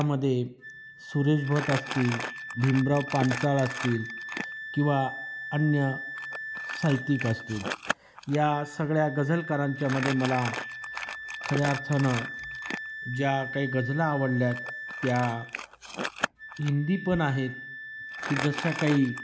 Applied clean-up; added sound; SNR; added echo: none; Crumpling, crinkling + Wind instrument, woodwind instrument; 8 dB; none.